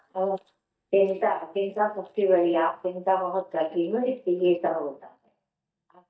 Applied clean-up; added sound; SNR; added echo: neural mask model DeepFilterNet 3.